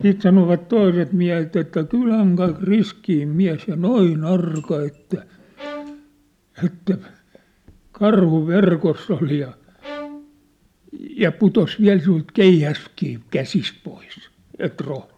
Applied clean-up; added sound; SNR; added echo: none; Bowed string instrument; 17 dB; none.